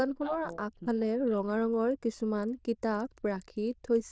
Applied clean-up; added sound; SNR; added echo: neural diffusion model UNIVERSE++.